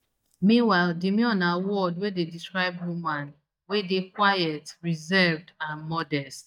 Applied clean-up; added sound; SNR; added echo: neural mask model DeepFilterNet 3.